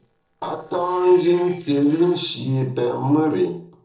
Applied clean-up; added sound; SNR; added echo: neural separator model SepFormer DNS4.